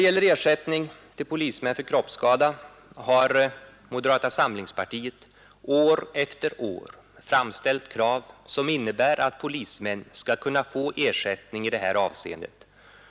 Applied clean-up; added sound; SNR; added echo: none; none; none; none.